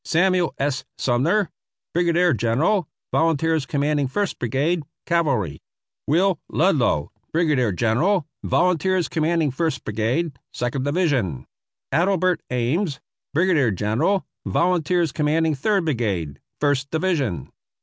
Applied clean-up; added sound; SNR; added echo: none; none; none; none.